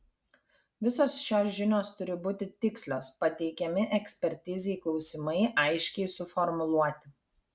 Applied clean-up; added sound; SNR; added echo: none; none; none; none.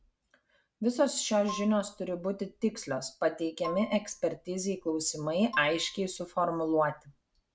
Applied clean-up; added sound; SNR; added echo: none; Marimba, xylophone; 16 dB; none.